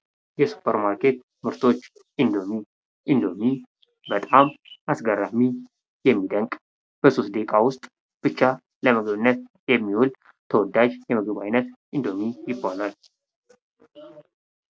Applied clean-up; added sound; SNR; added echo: none; none; none; none.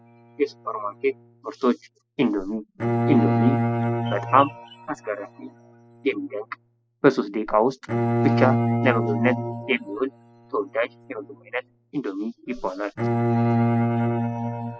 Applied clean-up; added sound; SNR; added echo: classical method spectral subtraction.